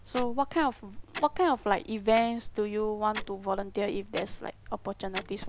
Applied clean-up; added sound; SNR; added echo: none; Clock; 10 dB; none.